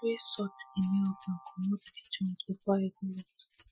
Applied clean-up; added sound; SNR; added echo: classical method Wiener filter.